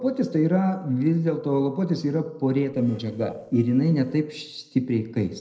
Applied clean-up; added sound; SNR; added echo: neural separator model SepFormer DNS4.